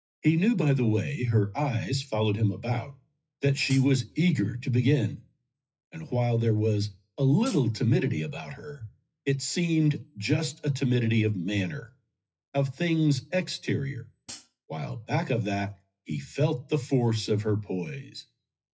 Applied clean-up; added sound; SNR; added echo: classical method WPE with log-MMSE.